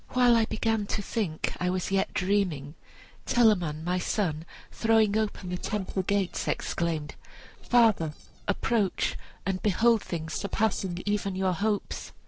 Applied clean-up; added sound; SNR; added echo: neural separator model SepFormer DNS4.